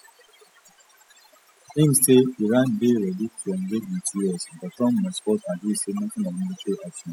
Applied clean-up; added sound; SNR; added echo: classical method spectral subtraction.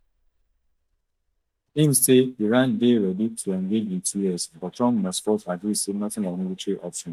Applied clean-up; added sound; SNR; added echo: neural mask model DeepFilterNet 3.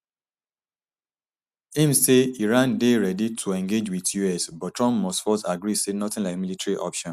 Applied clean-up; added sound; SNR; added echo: none; none; none; none.